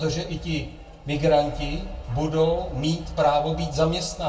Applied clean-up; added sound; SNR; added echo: none; none; none; reverberation time 0.2 s.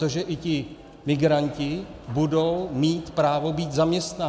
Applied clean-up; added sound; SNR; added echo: none; none; none; none.